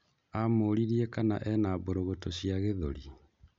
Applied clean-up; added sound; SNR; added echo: none; none; none; none.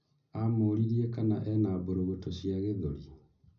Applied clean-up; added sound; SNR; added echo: none; none; none; reverberation time 0.4 s.